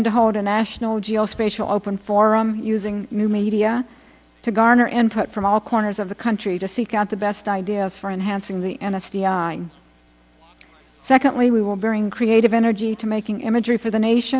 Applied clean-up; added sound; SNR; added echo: none; none; none; none.